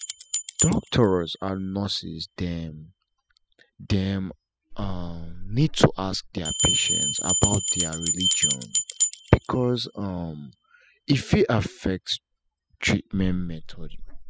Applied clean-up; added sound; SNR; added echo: classical method spectral subtraction.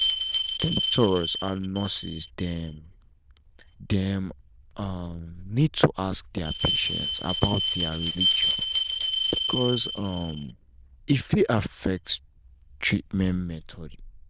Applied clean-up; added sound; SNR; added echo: neural diffusion model UNIVERSE++.